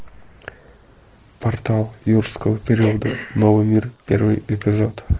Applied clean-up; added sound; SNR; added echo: neural mask model Resemble Enhance denoiser.